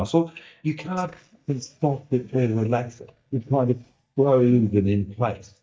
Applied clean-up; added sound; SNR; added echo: neural mask model DeepFilterNet 3.